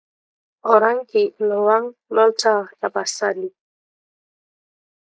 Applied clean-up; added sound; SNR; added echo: neural mask model Resemble Enhance denoiser.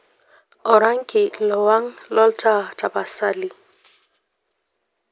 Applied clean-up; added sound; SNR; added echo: none; none; none; none.